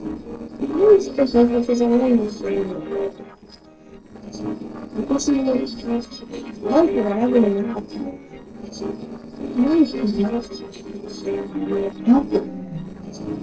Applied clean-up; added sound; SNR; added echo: neural separator model SepFormer DNS4.